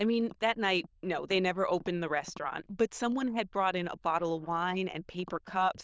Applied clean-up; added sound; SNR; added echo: neural diffusion model UNIVERSE++.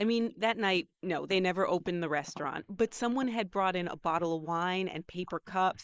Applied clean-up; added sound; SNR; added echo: neural mask model Resemble Enhance denoiser.